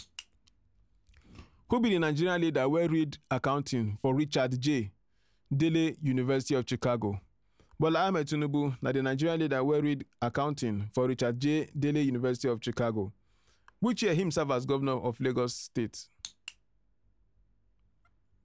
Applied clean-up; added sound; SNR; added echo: none; none; none; none.